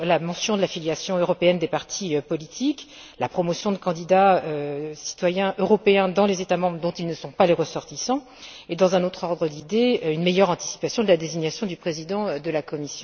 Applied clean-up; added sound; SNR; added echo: none; none; none; none.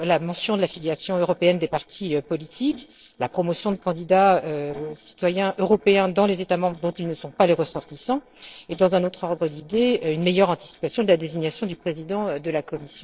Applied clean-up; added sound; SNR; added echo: neural separator model SepFormer DNS4.